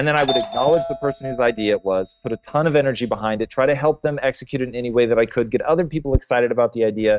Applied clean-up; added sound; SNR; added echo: neural mask model RNNoise.